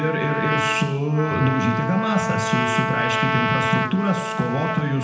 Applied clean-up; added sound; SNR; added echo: none; Trumpet; 2 dB; reverberation time 0.7 s.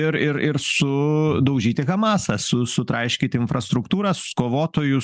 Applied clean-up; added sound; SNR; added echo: none; none; none; none.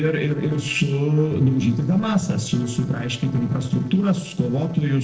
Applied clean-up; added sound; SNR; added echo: neural separator model SepFormer DNS4.